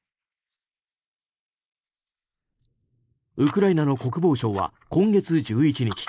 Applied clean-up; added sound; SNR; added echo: neural mask model Resemble Enhance denoiser.